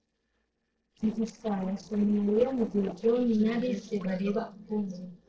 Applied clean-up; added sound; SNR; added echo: neural separator model SepFormer DNS4.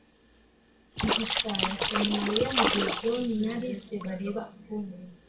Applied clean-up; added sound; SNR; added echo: none; Splash, splatter; 0 dB; reverberation time 0.3 s.